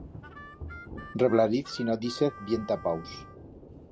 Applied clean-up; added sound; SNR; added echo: none; Harmonica + Thunder / Rain; 14 dB; none.